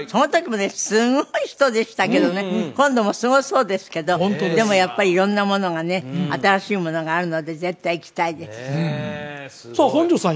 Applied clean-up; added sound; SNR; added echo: none; none; none; none.